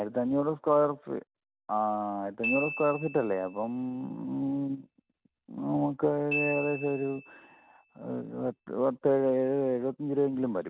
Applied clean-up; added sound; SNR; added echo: none; Glockenspiel; 11 dB; none.